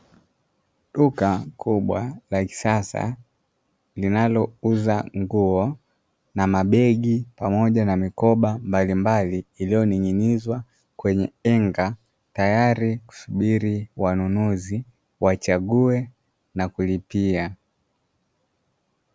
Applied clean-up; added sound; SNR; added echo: none; none; none; none.